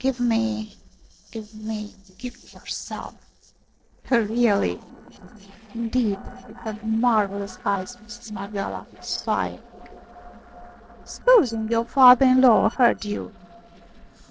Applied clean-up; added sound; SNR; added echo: neural separator model SepFormer DNS4.